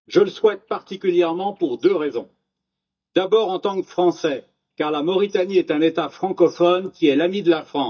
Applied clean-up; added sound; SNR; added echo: neural mask model DeepFilterNet 3.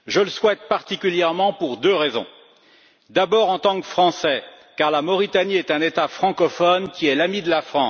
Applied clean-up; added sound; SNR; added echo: none; none; none; none.